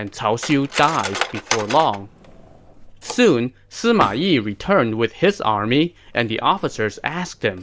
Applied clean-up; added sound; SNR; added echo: none; Cutlery, silverware; 12 dB; none.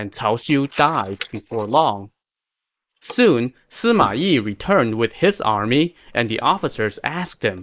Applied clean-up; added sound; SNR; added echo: neural mask model Resemble Enhance denoiser.